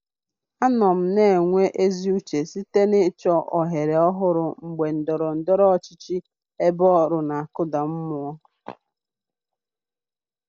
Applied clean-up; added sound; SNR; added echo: neural mask model Resemble Enhance denoiser.